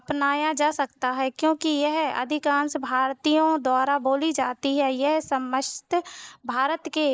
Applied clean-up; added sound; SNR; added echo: neural mask model Resemble Enhance denoiser.